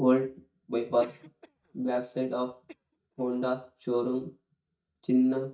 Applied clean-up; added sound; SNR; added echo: neural mask model DeepFilterNet 3.